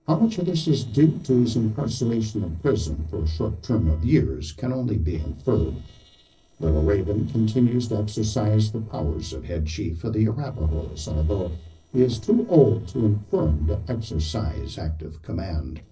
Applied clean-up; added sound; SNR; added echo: neural separator model SepFormer DNS4.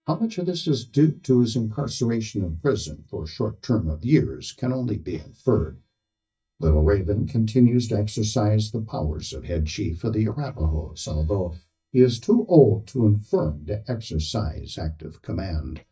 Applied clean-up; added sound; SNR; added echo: neural mask model DeepFilterNet 3.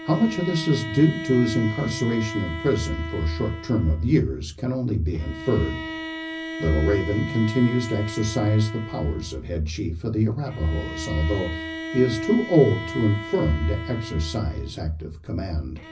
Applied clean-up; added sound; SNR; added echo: none; Bowed string instrument; 11 dB; reverberation time 0.4 s.